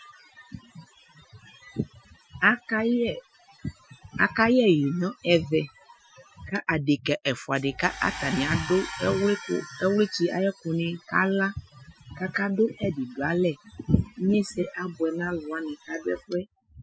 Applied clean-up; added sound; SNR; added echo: classical method Wiener filter.